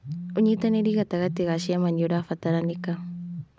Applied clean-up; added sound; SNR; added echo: none; Telephone; 9 dB; none.